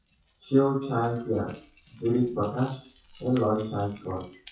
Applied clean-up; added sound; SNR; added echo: classical method WPE with log-MMSE.